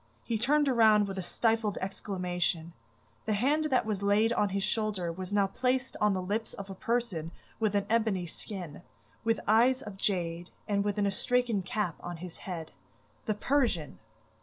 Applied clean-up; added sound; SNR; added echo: none; none; none; none.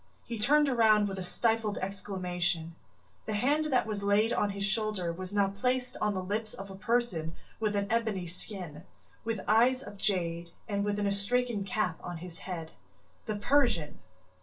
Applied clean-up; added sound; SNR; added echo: none; none; none; reverberation time 0.2 s.